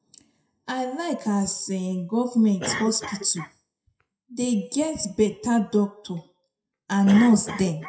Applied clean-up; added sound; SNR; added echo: classical method WPE with log-MMSE.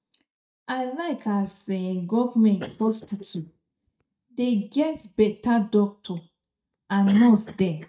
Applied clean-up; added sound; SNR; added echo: neural mask model DeepFilterNet 3.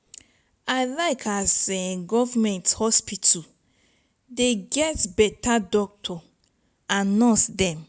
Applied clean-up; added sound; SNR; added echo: none; none; none; none.